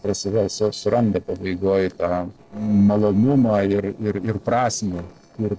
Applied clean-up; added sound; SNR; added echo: neural separator model SepFormer DNS4.